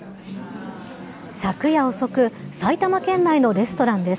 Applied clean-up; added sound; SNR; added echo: none; none; none; none.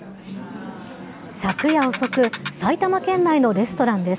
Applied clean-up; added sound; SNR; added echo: none; Ratchet, pawl; 9 dB; none.